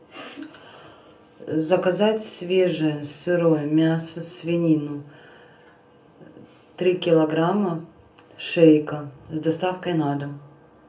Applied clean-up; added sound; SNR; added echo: none; none; none; reverberation time 0.3 s.